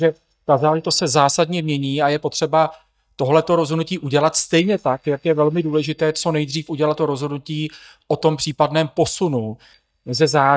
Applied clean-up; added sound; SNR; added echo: neural mask model DeepFilterNet 3.